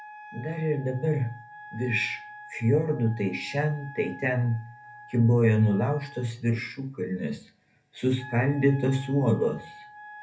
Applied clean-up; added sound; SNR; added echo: none; Wind instrument, woodwind instrument; 19 dB; reverberation time 0.3 s.